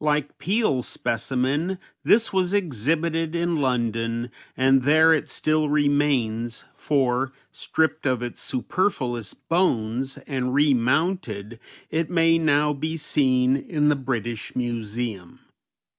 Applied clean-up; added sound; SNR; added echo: none; none; none; none.